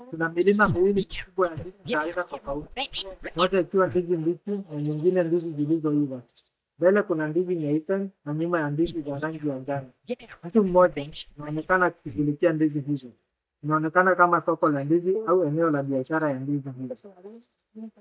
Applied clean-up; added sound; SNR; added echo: neural mask model DeepFilterNet 3.